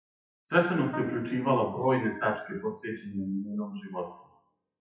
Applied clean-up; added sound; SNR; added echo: classical method WPE with log-MMSE.